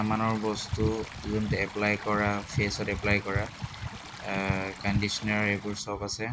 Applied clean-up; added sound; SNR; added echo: none; Stream; 15 dB; none.